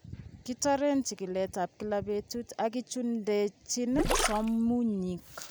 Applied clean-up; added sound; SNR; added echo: none; Gurgling; 1 dB; none.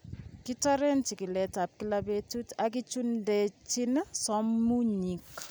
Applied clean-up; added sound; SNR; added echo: none; none; none; none.